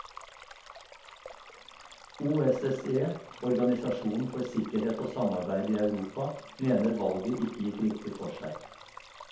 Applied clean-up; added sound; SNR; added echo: none; Stream; 17 dB; reverberation time 0.6 s.